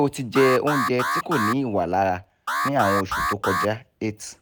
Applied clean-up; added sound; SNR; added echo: none; Alarm; 3 dB; none.